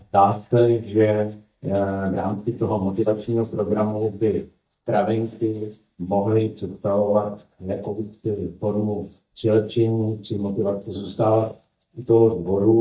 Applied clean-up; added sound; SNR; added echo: neural mask model DeepFilterNet 3.